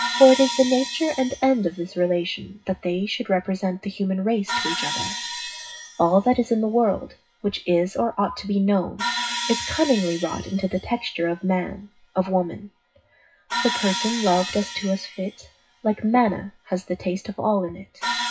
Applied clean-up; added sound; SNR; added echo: classical method WPE with log-MMSE.